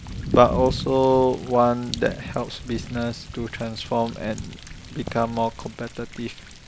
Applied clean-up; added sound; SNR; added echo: none; Thunder; 10 dB; none.